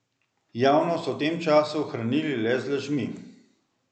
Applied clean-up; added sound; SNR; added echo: none; none; none; none.